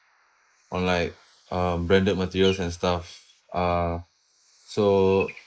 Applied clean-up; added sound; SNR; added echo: neural mask model Resemble Enhance denoiser.